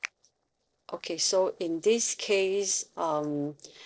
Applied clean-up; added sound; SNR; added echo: neural separator model SepFormer DNS4.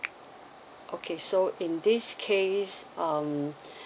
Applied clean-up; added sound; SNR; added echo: none; Finger snapping; 11 dB; none.